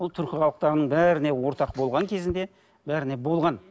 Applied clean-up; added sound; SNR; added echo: none; none; none; none.